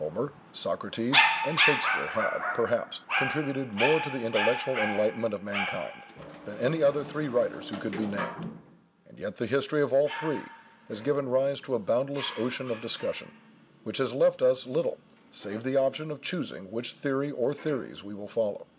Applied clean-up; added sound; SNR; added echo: none; Dog; 4 dB; none.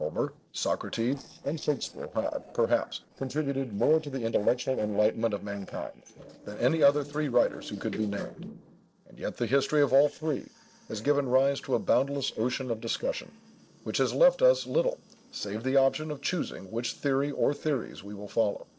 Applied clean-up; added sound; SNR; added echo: neural separator model SepFormer DNS4.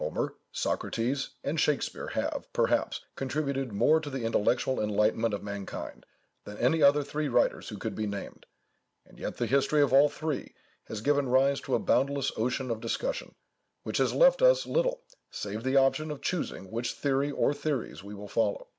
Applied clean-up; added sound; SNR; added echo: none; none; none; none.